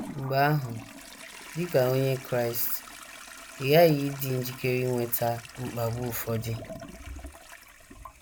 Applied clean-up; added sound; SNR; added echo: none; Toilet flush; 15 dB; none.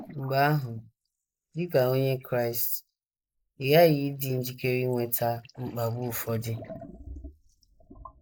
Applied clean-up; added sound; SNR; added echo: neural mask model Resemble Enhance denoiser.